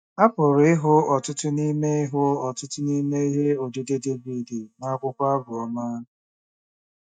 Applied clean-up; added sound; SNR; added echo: neural mask model DeepFilterNet 3.